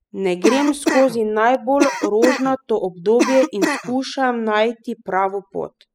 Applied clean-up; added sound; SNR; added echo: classical method spectral subtraction.